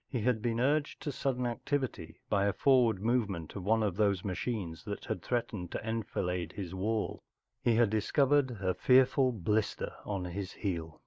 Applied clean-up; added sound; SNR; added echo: neural mask model Resemble Enhance denoiser.